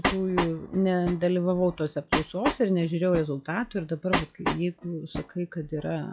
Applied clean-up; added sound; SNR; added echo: classical method log-MMSE.